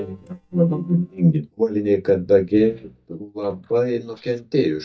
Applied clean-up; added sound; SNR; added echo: neural mask model DeepFilterNet 3.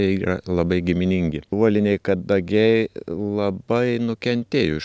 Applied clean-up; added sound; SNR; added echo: none; none; none; none.